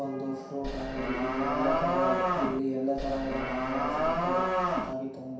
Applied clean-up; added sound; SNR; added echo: none; Livestock, farm animals, working animals; -3 dB; reverberation time 0.7 s.